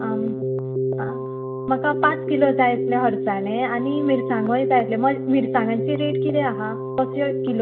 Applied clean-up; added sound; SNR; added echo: none; Keyboard (musical); 3 dB; reverberation time 0.4 s.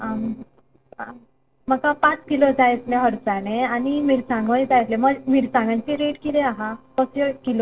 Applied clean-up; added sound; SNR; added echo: neural separator model SepFormer DNS4.